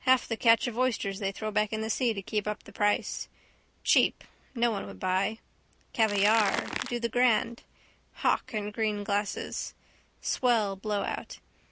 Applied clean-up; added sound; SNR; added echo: none; Crackle; 4 dB; none.